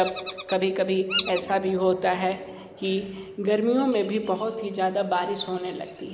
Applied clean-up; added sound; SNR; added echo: none; Bird vocalization, bird call, bird song; 14 dB; none.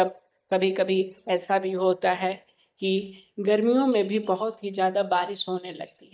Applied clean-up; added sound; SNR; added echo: neural mask model DeepFilterNet 3.